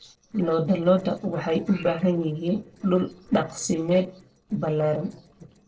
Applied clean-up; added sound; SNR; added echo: neural separator model SepFormer DNS4.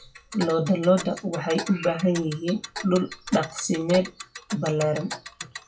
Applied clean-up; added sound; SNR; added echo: classical method WPE with log-MMSE.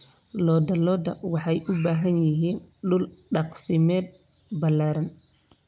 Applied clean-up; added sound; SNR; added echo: none; none; none; none.